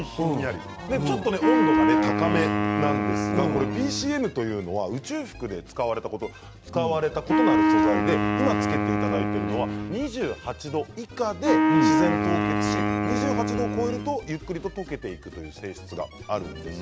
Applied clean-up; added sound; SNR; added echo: none; Wind instrument, woodwind instrument; -5 dB; none.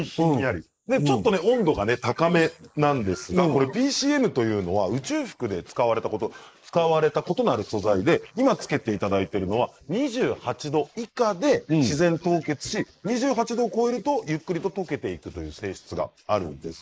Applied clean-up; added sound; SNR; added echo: neural mask model Resemble Enhance denoiser.